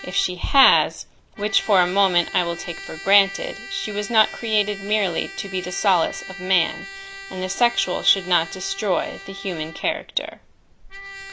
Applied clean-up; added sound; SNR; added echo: none; Trumpet; 14 dB; none.